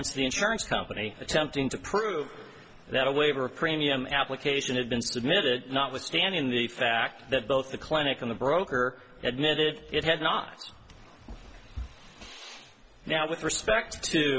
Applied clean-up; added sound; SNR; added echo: none; none; none; none.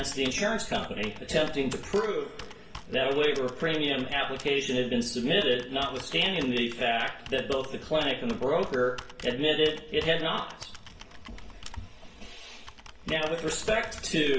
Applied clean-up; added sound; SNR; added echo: none; Computer keyboard; 17 dB; reverberation time 0.5 s.